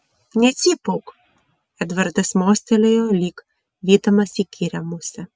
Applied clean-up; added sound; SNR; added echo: none; none; none; none.